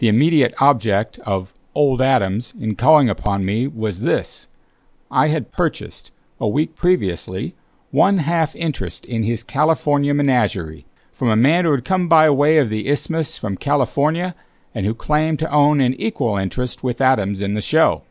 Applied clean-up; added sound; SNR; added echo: none; none; none; none.